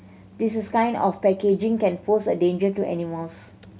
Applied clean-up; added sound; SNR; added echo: none; none; none; none.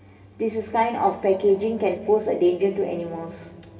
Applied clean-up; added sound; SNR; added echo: none; none; none; reverberation time 2.3 s.